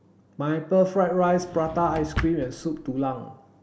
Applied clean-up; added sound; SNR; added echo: none; Drawer open or close; 11 dB; none.